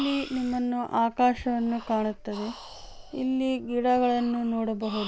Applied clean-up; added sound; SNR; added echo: none; Breathing; 17 dB; none.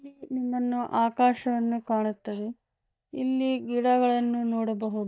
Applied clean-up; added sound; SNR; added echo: neural mask model DeepFilterNet 3.